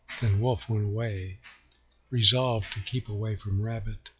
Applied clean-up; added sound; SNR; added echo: classical method log-MMSE.